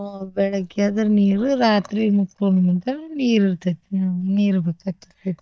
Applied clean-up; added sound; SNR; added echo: neural mask model DeepFilterNet 3.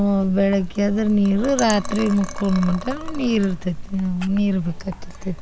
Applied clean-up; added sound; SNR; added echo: none; Liquid; 9 dB; none.